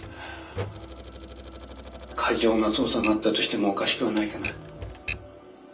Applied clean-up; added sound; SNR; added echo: none; Typewriter; 12 dB; reverberation time 0.3 s.